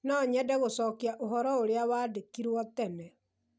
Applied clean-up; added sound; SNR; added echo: none; none; none; none.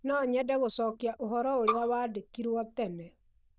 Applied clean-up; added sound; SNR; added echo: neural diffusion model UNIVERSE++.